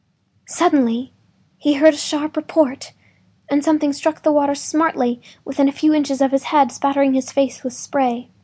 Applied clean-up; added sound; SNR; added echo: none; none; none; none.